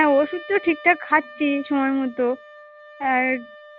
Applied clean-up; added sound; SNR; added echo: none; Wind instrument, woodwind instrument; 19 dB; none.